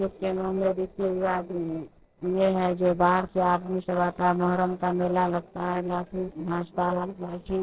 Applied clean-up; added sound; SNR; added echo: neural separator model SepFormer DNS4.